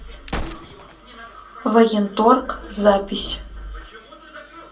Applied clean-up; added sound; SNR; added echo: none; Gunshot, gunfire; 15 dB; reverberation time 0.2 s.